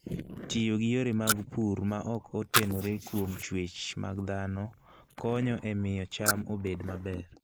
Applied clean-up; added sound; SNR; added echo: neural mask model Resemble Enhance denoiser.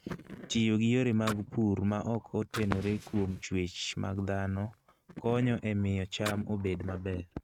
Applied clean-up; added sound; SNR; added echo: neural mask model RNNoise.